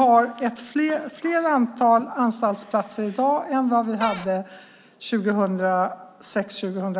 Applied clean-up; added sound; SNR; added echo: none; Cupboard open or close / Door; 11 dB; none.